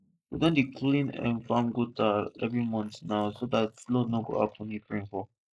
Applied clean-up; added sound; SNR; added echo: neural mask model Resemble Enhance denoiser.